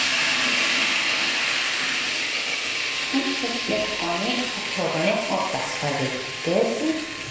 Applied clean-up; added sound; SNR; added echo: none; Bowed string instrument; 19 dB; reverberation time 1.0 s.